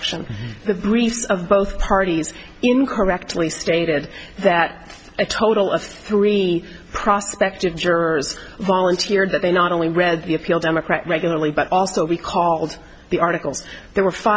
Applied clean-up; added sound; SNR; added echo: none; none; none; none.